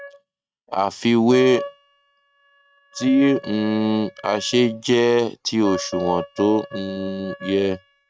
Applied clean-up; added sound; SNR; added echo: neural mask model RNNoise.